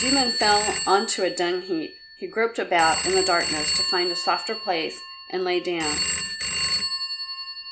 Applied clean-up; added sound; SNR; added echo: none; Telephone; 1 dB; none.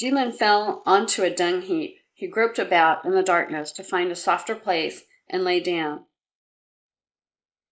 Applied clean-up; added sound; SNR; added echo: neural mask model Resemble Enhance denoiser.